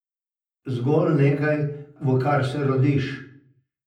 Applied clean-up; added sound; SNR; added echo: none; none; none; reverberation time 0.6 s.